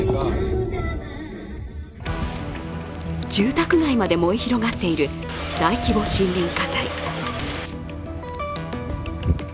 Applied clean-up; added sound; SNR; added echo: none; Subway, metro, underground / Doorbell; 7 dB; none.